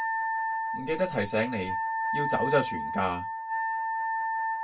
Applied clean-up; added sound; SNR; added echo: none; Wind instrument, woodwind instrument; -1 dB; reverberation time 0.1 s.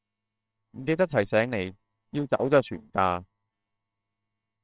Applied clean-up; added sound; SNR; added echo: neural separator model SepFormer WHAMR!.